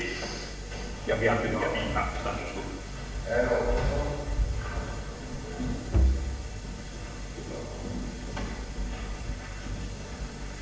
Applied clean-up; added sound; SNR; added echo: none; Bowed string instrument; -3 dB; reverberation time 0.6 s.